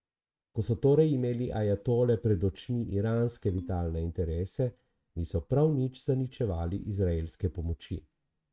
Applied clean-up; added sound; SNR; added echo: neural mask model RNNoise.